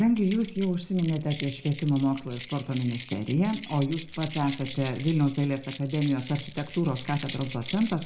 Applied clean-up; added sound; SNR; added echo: none; Keys jangling; 13 dB; reverberation time 0.4 s.